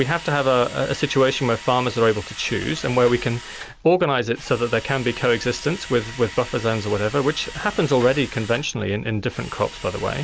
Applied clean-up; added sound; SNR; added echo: none; Drill; 16 dB; none.